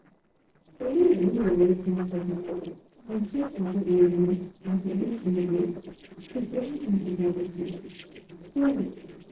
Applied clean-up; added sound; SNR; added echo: neural separator model SepFormer DNS4.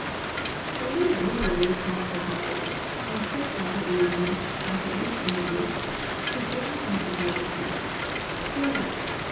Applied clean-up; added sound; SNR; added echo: none; Rain; -1 dB; reverberation time 0.9 s.